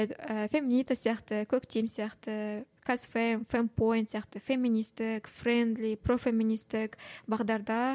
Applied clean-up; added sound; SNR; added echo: none; none; none; none.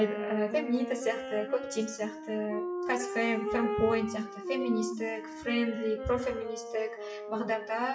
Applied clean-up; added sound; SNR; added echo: classical method WPE with log-MMSE.